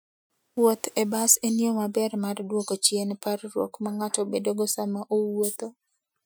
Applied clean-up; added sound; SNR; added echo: classical method Wiener filter.